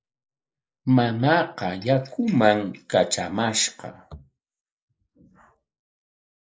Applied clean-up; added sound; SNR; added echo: neural mask model Resemble Enhance denoiser.